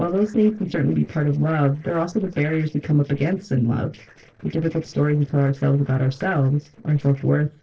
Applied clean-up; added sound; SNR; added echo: neural separator model SepFormer DNS4.